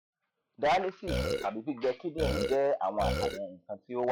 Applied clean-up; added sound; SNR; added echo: classical method log-MMSE.